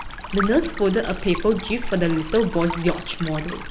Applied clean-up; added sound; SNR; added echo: none; Stream; 7 dB; none.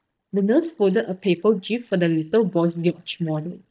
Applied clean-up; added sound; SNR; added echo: neural mask model DeepFilterNet 3.